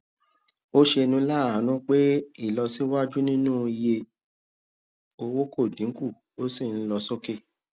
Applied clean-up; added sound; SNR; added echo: none; none; none; none.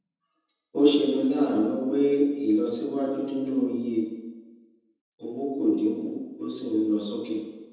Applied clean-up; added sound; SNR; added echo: none; none; none; reverberation time 1.1 s.